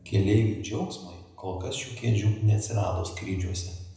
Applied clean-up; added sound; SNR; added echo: none; none; none; reverberation time 0.8 s.